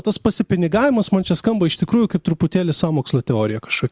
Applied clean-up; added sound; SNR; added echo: none; none; none; none.